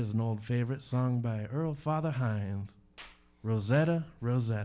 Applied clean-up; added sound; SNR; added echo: none; none; none; none.